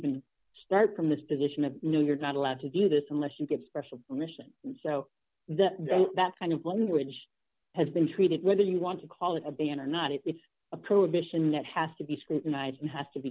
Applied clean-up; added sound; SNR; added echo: none; none; none; none.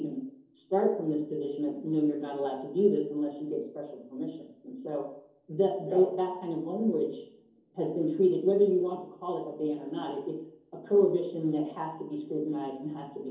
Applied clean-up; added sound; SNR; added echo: none; none; none; reverberation time 2.8 s.